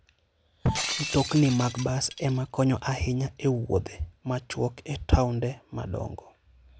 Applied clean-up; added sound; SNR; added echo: none; Shatter; 7 dB; none.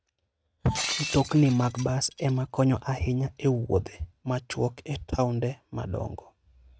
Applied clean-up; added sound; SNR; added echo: neural mask model RNNoise.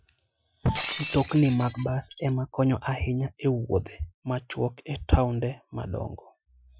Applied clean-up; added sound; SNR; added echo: classical method Wiener filter.